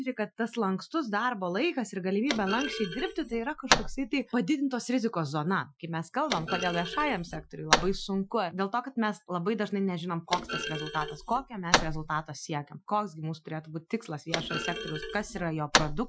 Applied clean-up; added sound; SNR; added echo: classical method Wiener filter.